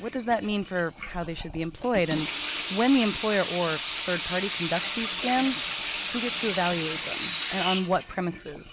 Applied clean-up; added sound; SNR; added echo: none; Sink (filling or washing) / Water tap, faucet; 5 dB; none.